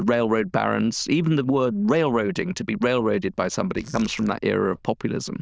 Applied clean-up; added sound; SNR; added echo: neural diffusion model UNIVERSE++.